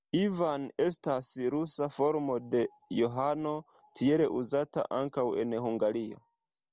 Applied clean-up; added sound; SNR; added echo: none; none; none; none.